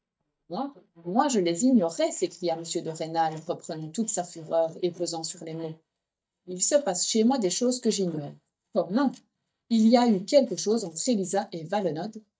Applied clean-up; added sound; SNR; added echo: neural mask model DeepFilterNet 3.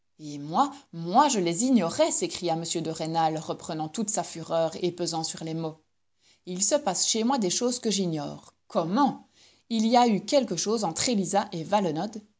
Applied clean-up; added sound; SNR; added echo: none; none; none; none.